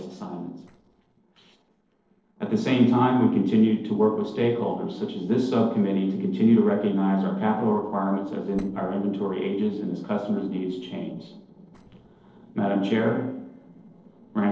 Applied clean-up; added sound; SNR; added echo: neural separator model SepFormer DNS4.